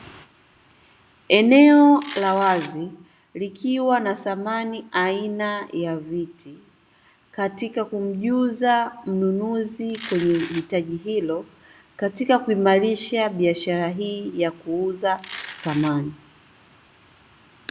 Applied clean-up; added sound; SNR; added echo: none; Domestic sounds, home sounds; 15 dB; none.